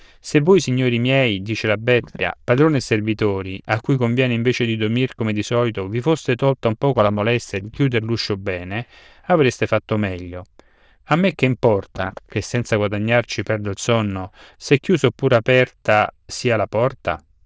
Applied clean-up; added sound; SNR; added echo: neural diffusion model UNIVERSE++.